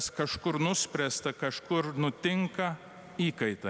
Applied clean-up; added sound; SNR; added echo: none; none; none; none.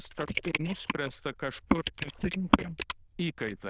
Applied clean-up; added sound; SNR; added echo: neural diffusion model UNIVERSE++.